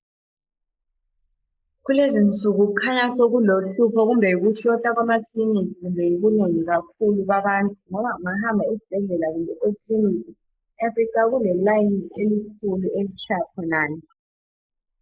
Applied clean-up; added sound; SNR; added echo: neural mask model Resemble Enhance denoiser.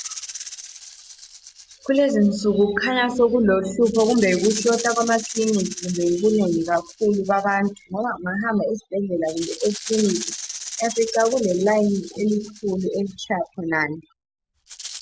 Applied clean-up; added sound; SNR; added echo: none; Rattle (instrument); 15 dB; none.